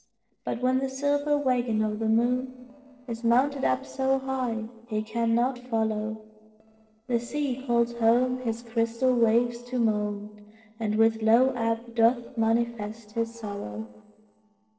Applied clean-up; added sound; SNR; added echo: neural separator model SepFormer DNS4.